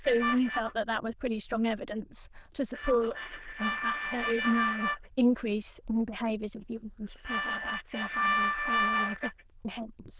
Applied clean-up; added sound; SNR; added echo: neural diffusion model UNIVERSE++.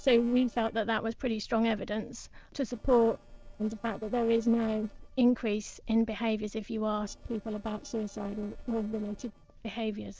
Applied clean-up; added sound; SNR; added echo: neural separator model SepFormer DNS4.